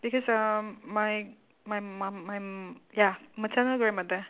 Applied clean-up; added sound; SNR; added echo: none; none; none; none.